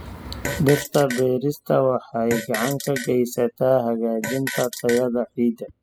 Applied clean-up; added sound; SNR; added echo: classical method spectral subtraction.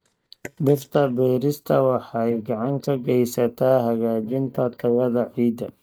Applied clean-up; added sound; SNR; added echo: neural mask model DeepFilterNet 3.